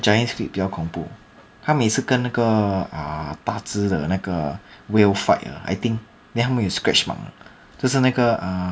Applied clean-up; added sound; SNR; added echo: none; none; none; none.